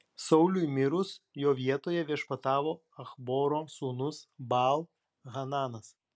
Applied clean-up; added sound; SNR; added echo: none; none; none; none.